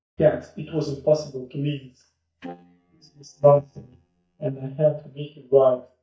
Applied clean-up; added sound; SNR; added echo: neural mask model DeepFilterNet 3.